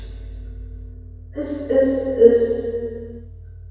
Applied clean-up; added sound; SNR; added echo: none; none; none; reverberation time 2.2 s.